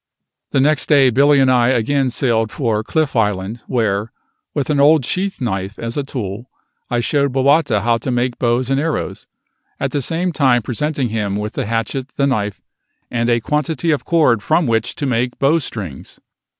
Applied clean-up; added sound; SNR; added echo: none; none; none; none.